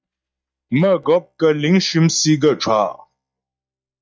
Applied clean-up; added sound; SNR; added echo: neural mask model DeepFilterNet 3.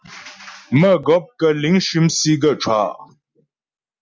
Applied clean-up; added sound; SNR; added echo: none; none; none; none.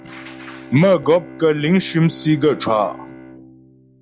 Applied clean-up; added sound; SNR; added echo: none; Bowed string instrument; 18 dB; none.